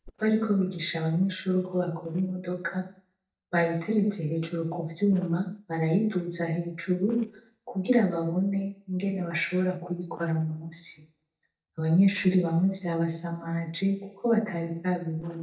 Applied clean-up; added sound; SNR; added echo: neural mask model DeepFilterNet 3.